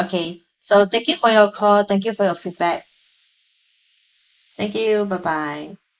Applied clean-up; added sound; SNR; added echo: neural mask model Resemble Enhance denoiser.